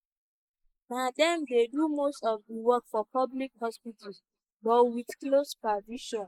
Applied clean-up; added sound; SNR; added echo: neural mask model Resemble Enhance denoiser.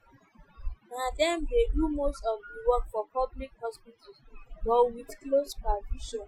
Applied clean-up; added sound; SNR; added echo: classical method Wiener filter.